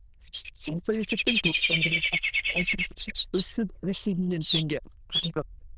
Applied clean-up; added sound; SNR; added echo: neural diffusion model UNIVERSE++.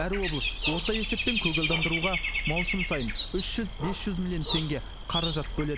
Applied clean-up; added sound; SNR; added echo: none; Bird / Dog; 0 dB; none.